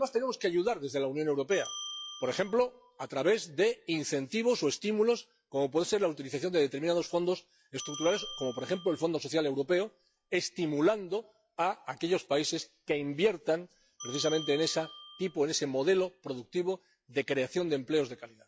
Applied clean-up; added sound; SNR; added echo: classical method log-MMSE.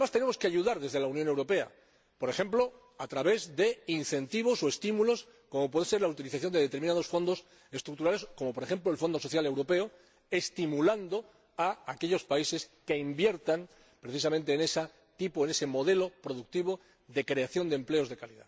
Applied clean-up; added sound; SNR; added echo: none; none; none; none.